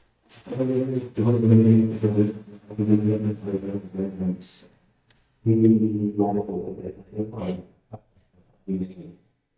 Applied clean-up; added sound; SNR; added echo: neural mask model DeepFilterNet 3.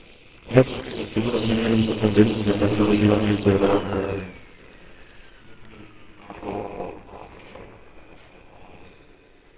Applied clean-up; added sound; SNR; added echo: neural separator model SepFormer WHAMR!.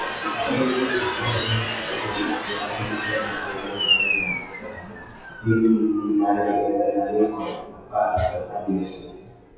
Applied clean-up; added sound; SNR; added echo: classical method WPE with log-MMSE.